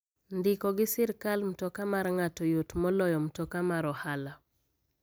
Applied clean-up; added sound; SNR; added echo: none; none; none; none.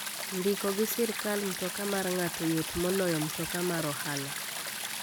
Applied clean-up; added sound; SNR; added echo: none; Stream; 4 dB; none.